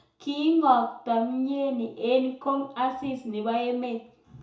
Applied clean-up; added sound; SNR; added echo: none; none; none; reverberation time 0.6 s.